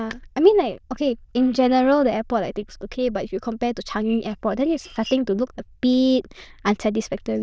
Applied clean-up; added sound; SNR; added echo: neural diffusion model UNIVERSE++.